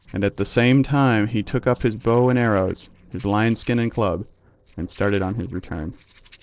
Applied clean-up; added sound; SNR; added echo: neural separator model SepFormer DNS4.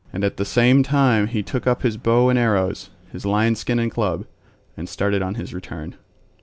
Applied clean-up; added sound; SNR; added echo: none; none; none; none.